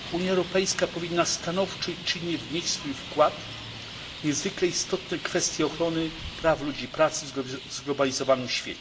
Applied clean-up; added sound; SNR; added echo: none; Traffic noise, roadway noise; 12 dB; reverberation time 0.3 s.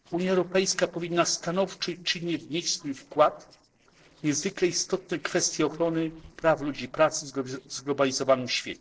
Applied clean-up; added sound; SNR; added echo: neural separator model SepFormer DNS4.